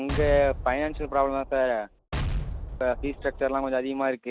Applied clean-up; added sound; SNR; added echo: none; Explosion; 6 dB; none.